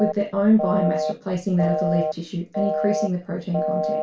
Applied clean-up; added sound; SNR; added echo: none; Telephone; 3 dB; reverberation time 0.2 s.